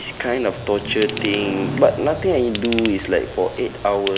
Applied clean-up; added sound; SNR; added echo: none; Motorcycle + Ratchet, pawl / Tools; 10 dB; none.